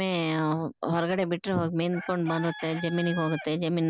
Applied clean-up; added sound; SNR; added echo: none; Chicken, rooster; 16 dB; none.